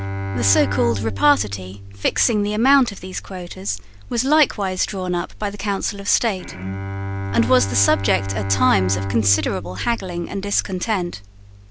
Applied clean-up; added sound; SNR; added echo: none; Bowed string instrument; 7 dB; none.